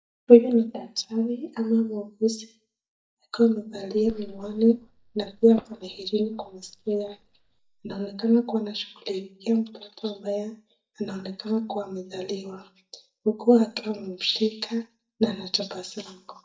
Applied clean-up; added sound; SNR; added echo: neural mask model DeepFilterNet 3.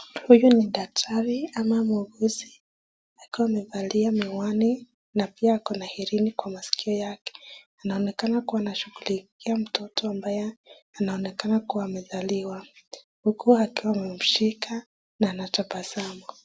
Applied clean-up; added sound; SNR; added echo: none; none; none; none.